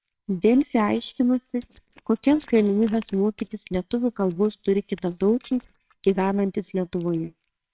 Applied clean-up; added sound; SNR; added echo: neural separator model SepFormer WHAMR!.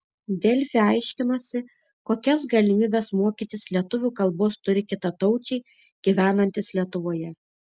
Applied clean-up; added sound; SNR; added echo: none; none; none; none.